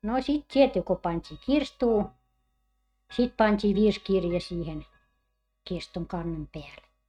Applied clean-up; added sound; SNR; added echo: neural mask model RNNoise.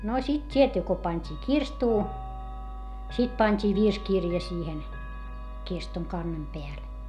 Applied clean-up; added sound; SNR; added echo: none; Chime / Clock; 18 dB; none.